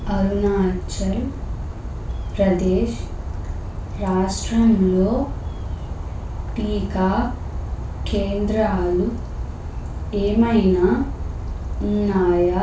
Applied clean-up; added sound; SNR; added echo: none; Bird vocalization, bird call, bird song; 5 dB; reverberation time 0.3 s.